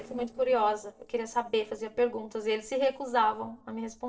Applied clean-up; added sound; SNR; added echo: neural separator model SepFormer DNS4.